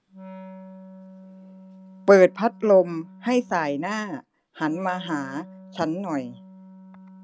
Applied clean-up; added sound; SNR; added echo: none; Wind instrument, woodwind instrument; 20 dB; none.